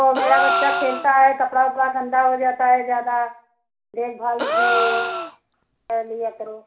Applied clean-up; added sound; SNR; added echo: none; Gasp; 3 dB; reverberation time 0.4 s.